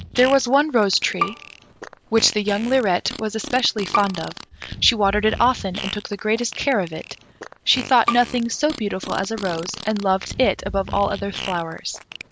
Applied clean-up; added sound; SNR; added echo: none; Fart + Bowed string instrument; 11 dB; none.